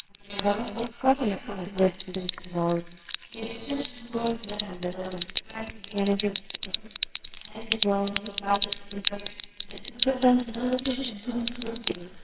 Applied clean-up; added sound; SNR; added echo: neural separator model SepFormer WHAMR!.